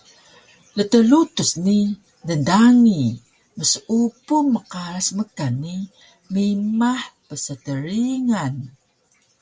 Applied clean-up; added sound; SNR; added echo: none; none; none; none.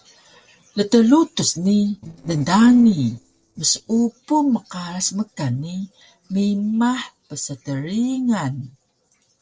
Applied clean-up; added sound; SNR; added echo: neural separator model SepFormer DNS4.